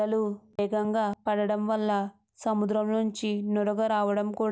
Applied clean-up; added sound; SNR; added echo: none; none; none; none.